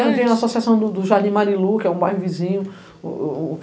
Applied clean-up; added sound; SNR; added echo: none; none; none; none.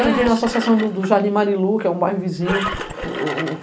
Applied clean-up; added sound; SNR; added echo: none; Engine; 10 dB; none.